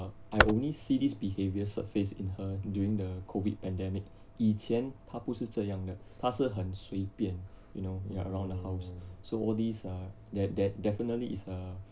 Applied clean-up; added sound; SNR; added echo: none; Computer keyboard; -2 dB; none.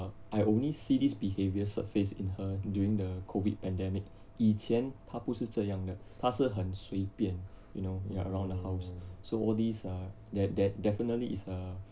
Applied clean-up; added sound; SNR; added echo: none; none; none; none.